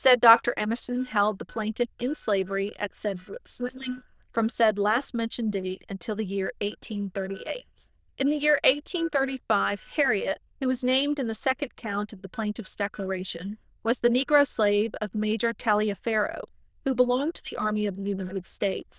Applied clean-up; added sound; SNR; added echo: neural diffusion model UNIVERSE++.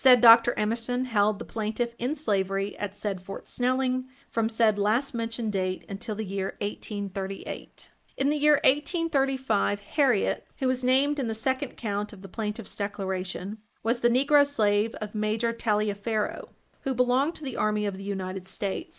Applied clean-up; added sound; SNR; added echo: neural mask model Resemble Enhance denoiser.